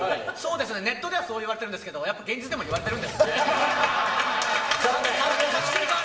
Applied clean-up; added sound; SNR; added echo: none; Drawer open or close; 12 dB; reverberation time 1.0 s.